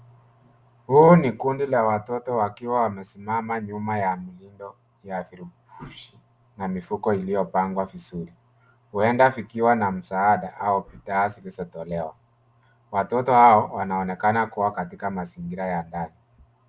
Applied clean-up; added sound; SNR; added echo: none; none; none; none.